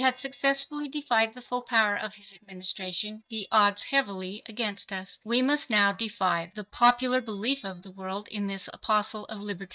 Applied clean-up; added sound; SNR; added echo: neural mask model DeepFilterNet 3.